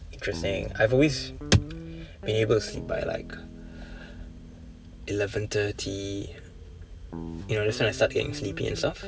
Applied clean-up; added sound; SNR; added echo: none; Guitar; 13 dB; none.